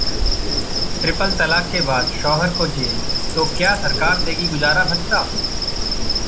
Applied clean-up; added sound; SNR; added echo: none; Insect; -2 dB; none.